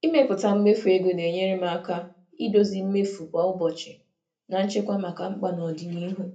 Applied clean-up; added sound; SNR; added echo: none; none; none; reverberation time 0.3 s.